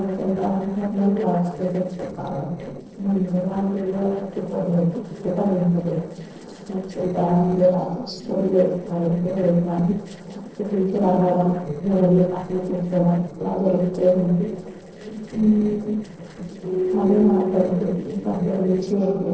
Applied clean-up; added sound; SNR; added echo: neural separator model SepFormer DNS4.